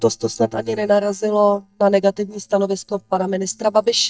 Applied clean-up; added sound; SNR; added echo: neural mask model DeepFilterNet 3.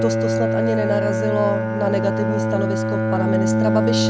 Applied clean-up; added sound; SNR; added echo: none; Bowed string instrument; -4 dB; none.